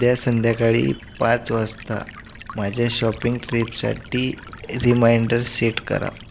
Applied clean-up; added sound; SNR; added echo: none; Stream; 17 dB; none.